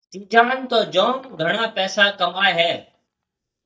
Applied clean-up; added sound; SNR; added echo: neural mask model DeepFilterNet 3.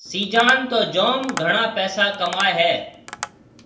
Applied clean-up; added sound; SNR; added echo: none; Tap; 15 dB; reverberation time 0.3 s.